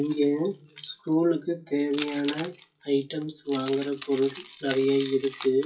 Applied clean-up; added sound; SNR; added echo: classical method WPE with log-MMSE.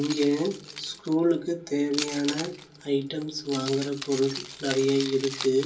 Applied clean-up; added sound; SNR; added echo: none; Keys jangling; 12 dB; reverberation time 0.3 s.